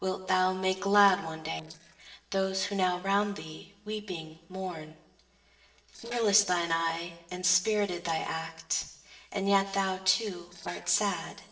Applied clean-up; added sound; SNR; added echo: neural separator model SepFormer DNS4.